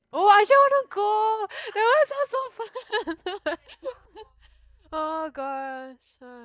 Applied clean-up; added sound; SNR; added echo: neural mask model DeepFilterNet 3.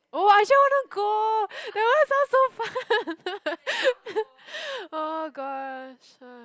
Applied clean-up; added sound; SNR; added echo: none; none; none; none.